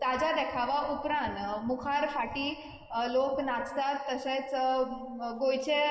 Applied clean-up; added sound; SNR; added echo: neural mask model Resemble Enhance denoiser.